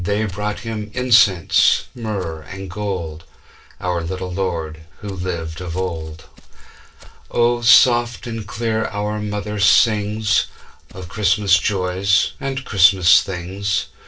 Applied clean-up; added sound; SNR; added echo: neural separator model SepFormer DNS4.